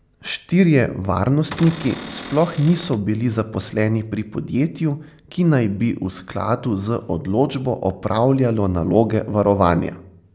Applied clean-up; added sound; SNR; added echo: none; Cupboard open or close / Door; 14 dB; none.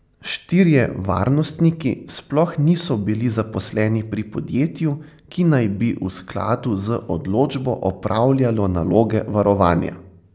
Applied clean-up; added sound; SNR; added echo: none; none; none; none.